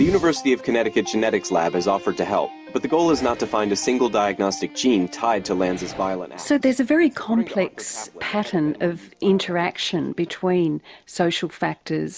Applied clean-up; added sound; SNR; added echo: none; none; none; none.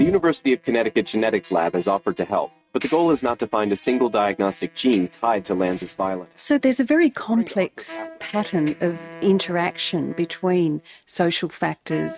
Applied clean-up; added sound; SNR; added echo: neural mask model RNNoise.